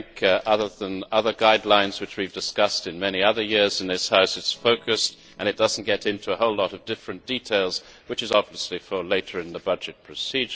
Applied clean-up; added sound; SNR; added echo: neural separator model SepFormer DNS4.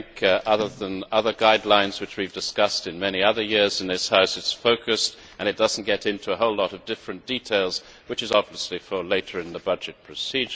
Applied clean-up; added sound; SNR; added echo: none; none; none; none.